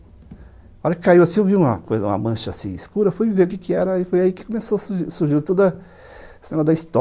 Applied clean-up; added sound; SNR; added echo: none; none; none; none.